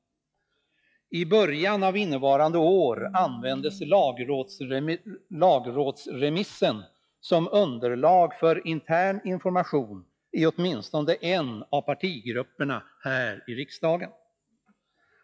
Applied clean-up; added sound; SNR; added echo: classical method log-MMSE.